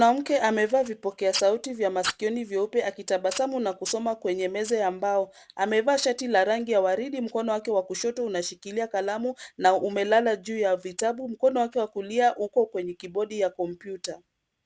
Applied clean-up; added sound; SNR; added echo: none; none; none; none.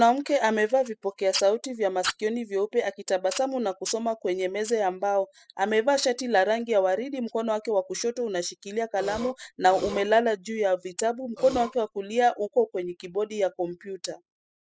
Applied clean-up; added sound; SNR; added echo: classical method spectral subtraction.